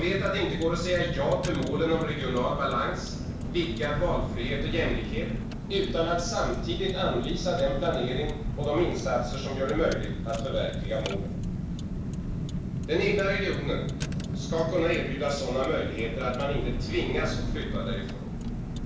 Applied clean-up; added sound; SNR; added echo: none; Car; 2 dB; reverberation time 0.7 s.